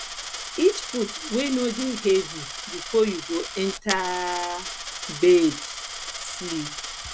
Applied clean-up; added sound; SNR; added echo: none; Coin (dropping); 9 dB; none.